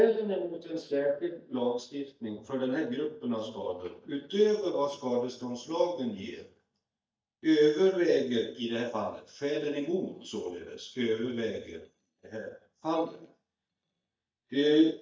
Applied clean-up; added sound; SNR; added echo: neural mask model DeepFilterNet 3.